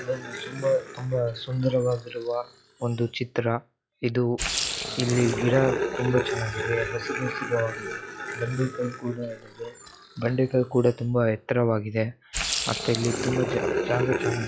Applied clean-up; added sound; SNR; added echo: classical method log-MMSE.